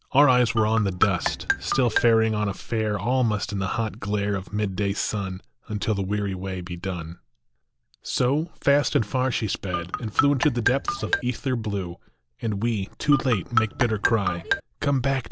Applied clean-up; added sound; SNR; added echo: none; Marimba, xylophone; 3 dB; none.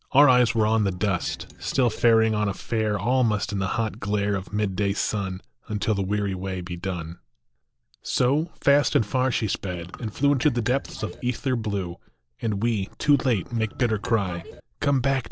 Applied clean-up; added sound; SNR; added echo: neural separator model SepFormer DNS4.